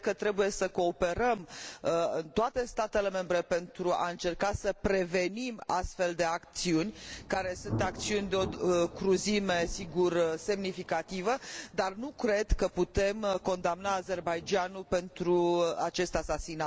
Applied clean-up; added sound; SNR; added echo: none; Thunder; 17 dB; none.